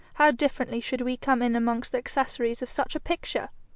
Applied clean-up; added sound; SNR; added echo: none; none; none; none.